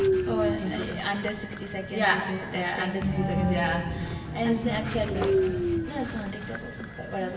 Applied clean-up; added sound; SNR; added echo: none; Train; 0 dB; reverberation time 1.9 s.